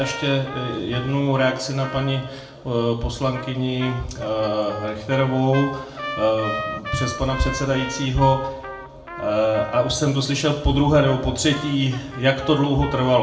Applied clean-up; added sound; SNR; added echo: none; Trumpet; 13 dB; reverberation time 0.5 s.